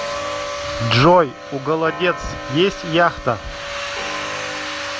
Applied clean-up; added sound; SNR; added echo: none; Clock; 13 dB; none.